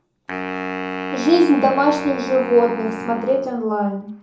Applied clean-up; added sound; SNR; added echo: none; Wind instrument, woodwind instrument; 9 dB; reverberation time 1.0 s.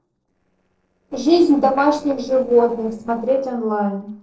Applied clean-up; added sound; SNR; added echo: neural separator model SepFormer DNS4.